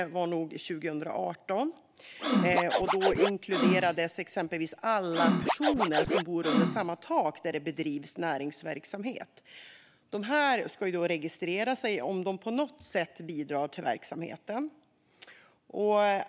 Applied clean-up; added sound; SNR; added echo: none; Scratching (performance technique); -1 dB; none.